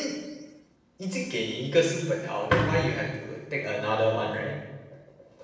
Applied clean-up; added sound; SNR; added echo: none; none; none; reverberation time 1.1 s.